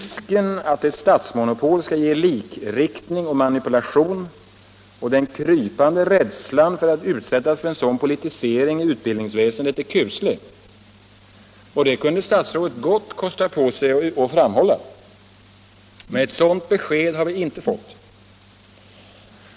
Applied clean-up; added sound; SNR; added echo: none; none; none; none.